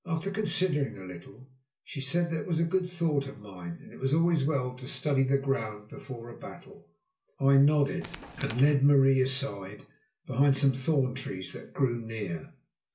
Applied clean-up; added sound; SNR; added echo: none; Tools; 11 dB; reverberation time 0.3 s.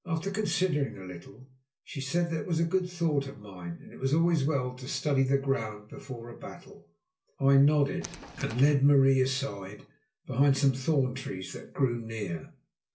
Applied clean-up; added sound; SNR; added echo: neural separator model SepFormer DNS4.